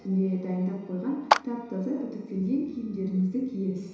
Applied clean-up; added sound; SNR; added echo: none; Clapping; 1 dB; reverberation time 1.0 s.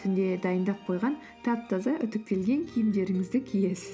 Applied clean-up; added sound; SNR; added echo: none; none; none; none.